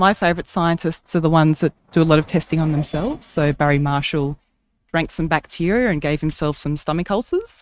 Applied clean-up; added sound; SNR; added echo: neural mask model RNNoise.